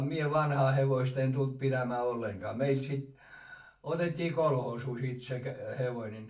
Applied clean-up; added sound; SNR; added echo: none; none; none; reverberation time 0.3 s.